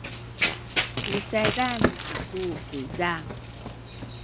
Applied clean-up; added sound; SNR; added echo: none; Fart + Run; -1 dB; none.